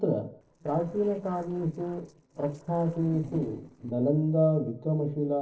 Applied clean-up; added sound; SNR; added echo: neural separator model SepFormer DNS4.